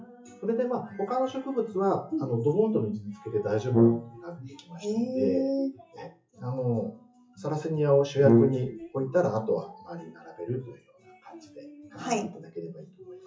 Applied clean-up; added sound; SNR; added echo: classical method WPE with log-MMSE.